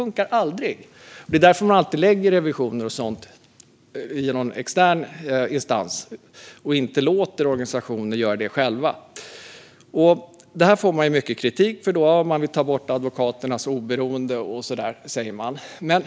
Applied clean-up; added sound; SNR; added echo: none; none; none; none.